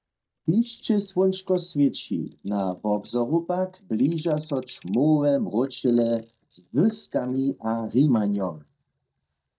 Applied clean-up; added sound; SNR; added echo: neural mask model DeepFilterNet 3.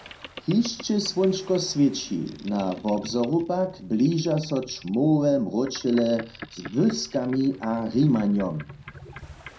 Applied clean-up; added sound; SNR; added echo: none; Boat, Water vehicle; 19 dB; reverberation time 0.2 s.